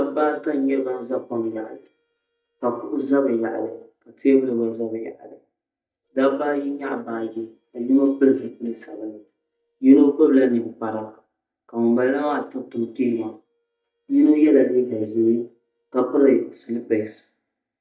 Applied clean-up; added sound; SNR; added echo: neural mask model DeepFilterNet 3.